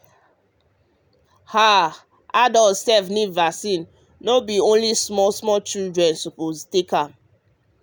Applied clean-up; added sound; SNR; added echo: none; none; none; none.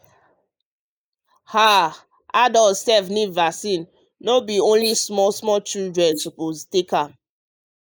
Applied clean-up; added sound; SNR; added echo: neural mask model Resemble Enhance denoiser.